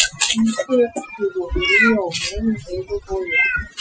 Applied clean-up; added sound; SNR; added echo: classical method Wiener filter.